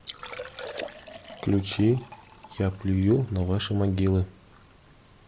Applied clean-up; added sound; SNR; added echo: none; Liquid; 17 dB; none.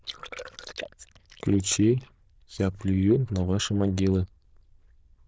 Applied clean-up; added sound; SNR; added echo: neural diffusion model UNIVERSE++.